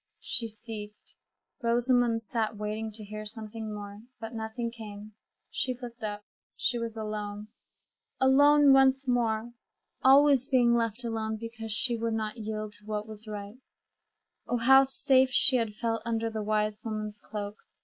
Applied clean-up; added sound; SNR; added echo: neural mask model Resemble Enhance denoiser.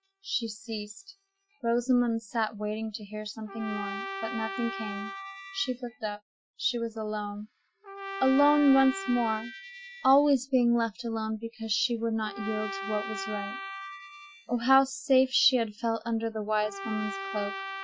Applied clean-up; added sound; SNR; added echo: classical method Wiener filter.